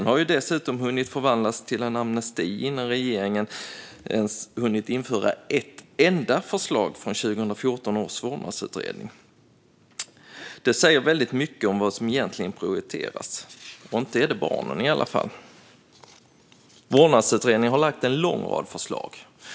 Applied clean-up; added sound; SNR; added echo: none; none; none; none.